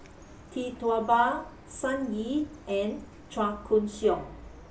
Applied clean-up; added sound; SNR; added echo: none; Chirp, tweet; 20 dB; reverberation time 0.2 s.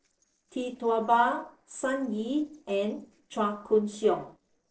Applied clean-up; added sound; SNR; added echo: neural separator model SepFormer DNS4.